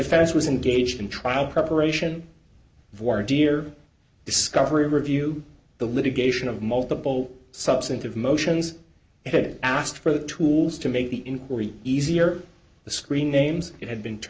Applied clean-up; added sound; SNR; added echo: none; none; none; none.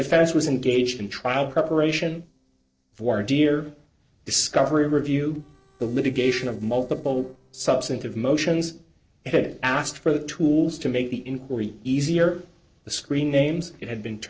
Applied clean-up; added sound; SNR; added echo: neural separator model SepFormer DNS4.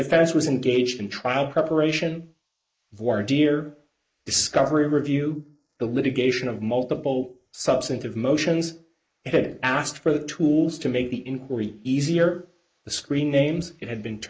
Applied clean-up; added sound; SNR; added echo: neural mask model Resemble Enhance denoiser.